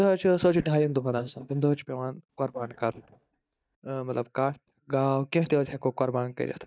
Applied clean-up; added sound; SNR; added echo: neural mask model DeepFilterNet 3.